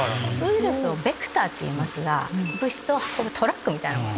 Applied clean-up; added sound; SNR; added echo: none; Toilet flush; 12 dB; none.